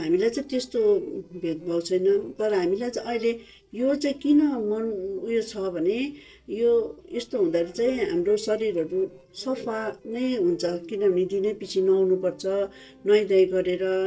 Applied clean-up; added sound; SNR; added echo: neural separator model SepFormer DNS4.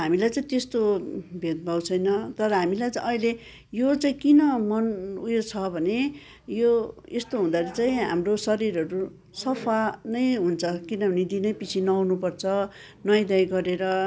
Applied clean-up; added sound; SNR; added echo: none; none; none; none.